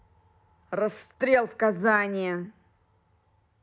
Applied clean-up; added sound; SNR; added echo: none; none; none; none.